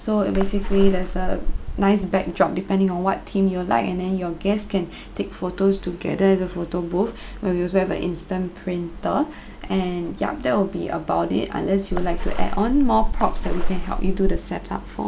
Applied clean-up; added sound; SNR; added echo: none; Water / Splash, splatter; -3 dB; none.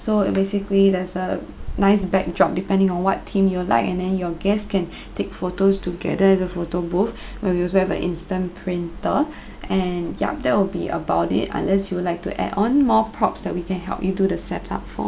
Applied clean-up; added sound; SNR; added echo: none; none; none; none.